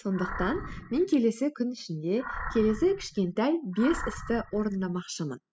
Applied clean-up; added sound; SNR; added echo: classical method spectral subtraction.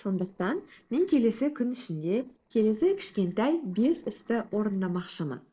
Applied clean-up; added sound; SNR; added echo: neural separator model SepFormer DNS4.